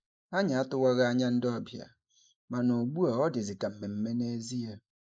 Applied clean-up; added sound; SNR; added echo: neural mask model Resemble Enhance denoiser.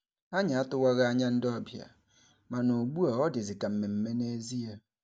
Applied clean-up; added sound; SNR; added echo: none; none; none; none.